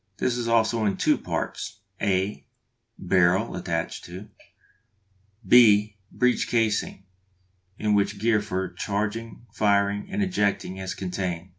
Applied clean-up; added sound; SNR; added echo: none; none; none; none.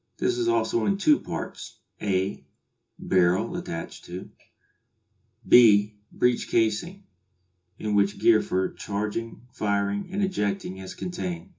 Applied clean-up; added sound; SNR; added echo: none; none; none; reverberation time 0.2 s.